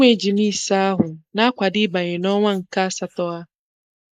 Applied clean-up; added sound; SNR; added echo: neural mask model Resemble Enhance denoiser.